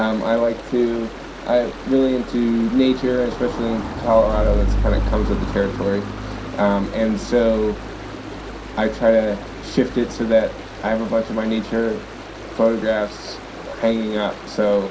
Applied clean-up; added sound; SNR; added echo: none; Stream; 7 dB; reverberation time 0.3 s.